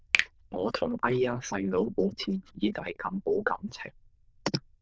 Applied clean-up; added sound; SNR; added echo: neural diffusion model UNIVERSE++.